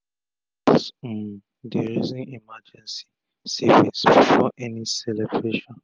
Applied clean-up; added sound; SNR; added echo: none; none; none; none.